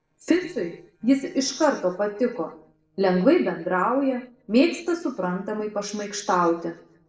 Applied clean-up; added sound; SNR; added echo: neural separator model SepFormer DNS4.